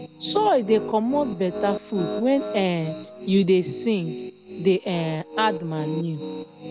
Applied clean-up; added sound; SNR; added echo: none; Piano; 9 dB; none.